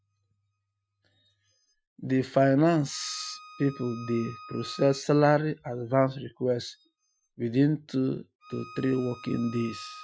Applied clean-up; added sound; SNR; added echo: classical method Wiener filter.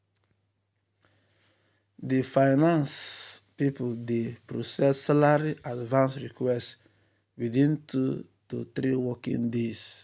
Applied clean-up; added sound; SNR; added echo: none; none; none; none.